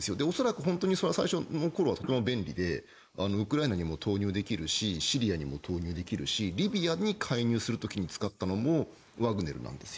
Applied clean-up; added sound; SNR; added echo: neural mask model Resemble Enhance denoiser.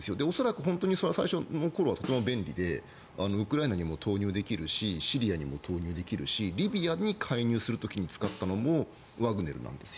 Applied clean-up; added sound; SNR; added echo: none; Snare drum; 17 dB; none.